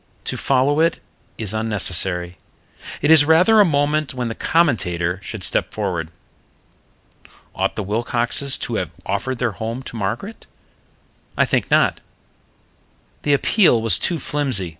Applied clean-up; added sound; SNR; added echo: none; none; none; none.